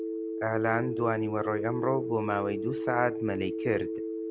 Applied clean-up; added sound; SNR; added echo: none; Telephone; 3 dB; none.